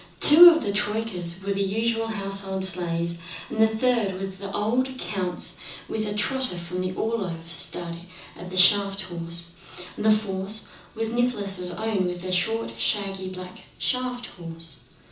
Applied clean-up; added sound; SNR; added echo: none; none; none; reverberation time 0.6 s.